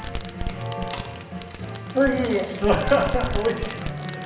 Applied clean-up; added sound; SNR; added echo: none; Fireworks; 7 dB; reverberation time 0.8 s.